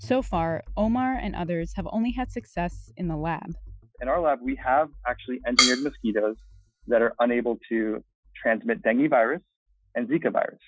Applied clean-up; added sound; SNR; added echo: classical method Wiener filter.